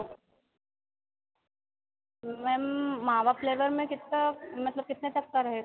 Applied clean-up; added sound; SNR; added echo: none; none; none; none.